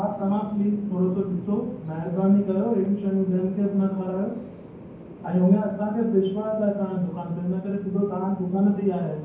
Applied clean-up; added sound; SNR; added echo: none; Bird vocalization, bird call, bird song; 17 dB; reverberation time 0.9 s.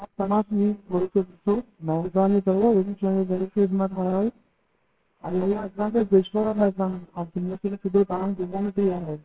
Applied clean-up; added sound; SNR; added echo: neural separator model SepFormer WHAMR!.